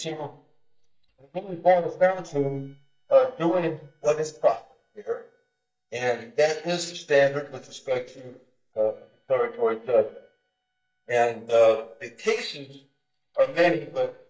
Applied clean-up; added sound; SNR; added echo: neural mask model DeepFilterNet 3.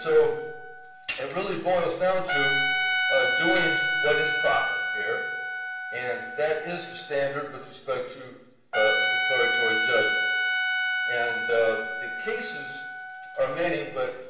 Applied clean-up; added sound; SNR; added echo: none; Trumpet; 0 dB; reverberation time 0.8 s.